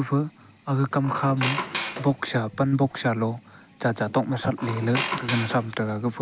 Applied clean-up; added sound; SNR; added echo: none; Squeak; 7 dB; none.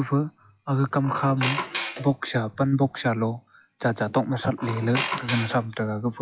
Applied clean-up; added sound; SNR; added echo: classical method log-MMSE.